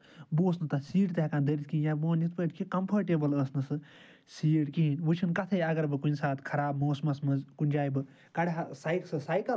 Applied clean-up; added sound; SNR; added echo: none; none; none; none.